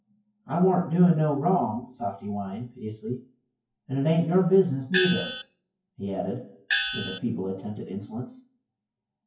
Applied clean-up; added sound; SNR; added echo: classical method WPE with log-MMSE.